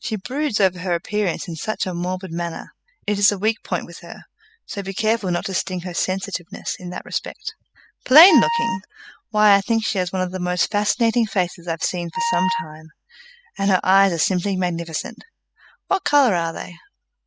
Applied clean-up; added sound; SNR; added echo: classical method spectral subtraction.